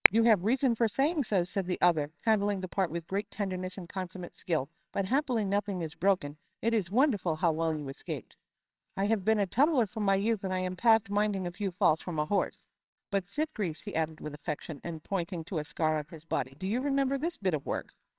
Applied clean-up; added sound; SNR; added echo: neural separator model SepFormer WHAMR!.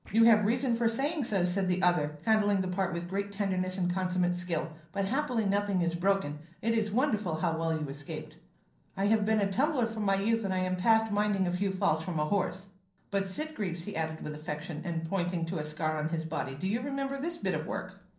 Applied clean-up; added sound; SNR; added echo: neural separator model SepFormer DNS4.